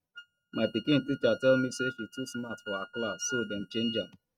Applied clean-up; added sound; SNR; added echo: neural mask model RNNoise.